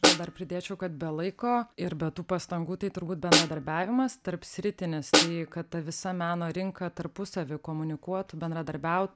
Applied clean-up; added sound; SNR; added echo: none; Snare drum; -2 dB; none.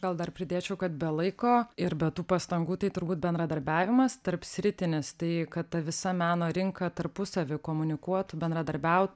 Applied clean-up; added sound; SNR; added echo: none; none; none; none.